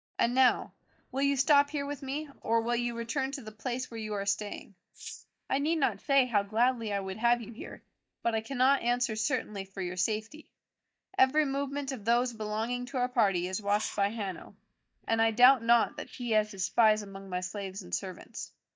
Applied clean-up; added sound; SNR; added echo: neural mask model DeepFilterNet 3.